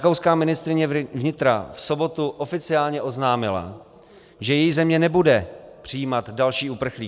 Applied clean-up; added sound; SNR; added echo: none; none; none; none.